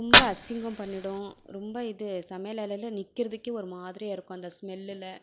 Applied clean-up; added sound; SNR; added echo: none; Fire; -4 dB; none.